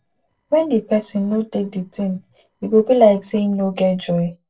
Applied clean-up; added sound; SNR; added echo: neural separator model SepFormer DNS4.